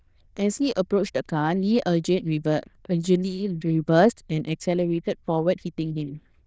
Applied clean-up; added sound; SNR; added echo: neural diffusion model UNIVERSE++.